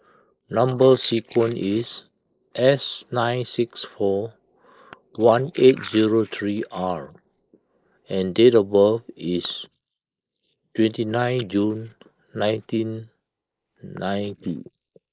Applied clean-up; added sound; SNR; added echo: neural mask model Resemble Enhance denoiser.